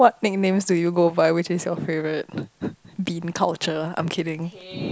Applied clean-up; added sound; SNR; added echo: none; none; none; none.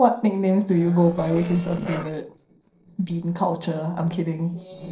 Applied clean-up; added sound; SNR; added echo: neural separator model SepFormer DNS4.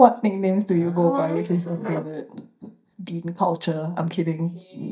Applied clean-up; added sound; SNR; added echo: neural mask model DeepFilterNet 3.